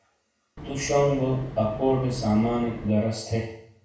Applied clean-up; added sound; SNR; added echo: none; Wind; 13 dB; reverberation time 0.6 s.